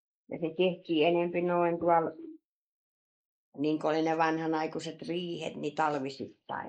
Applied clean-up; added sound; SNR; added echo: neural mask model Resemble Enhance denoiser.